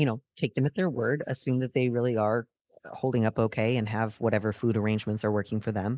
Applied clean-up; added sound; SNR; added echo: neural mask model Resemble Enhance denoiser.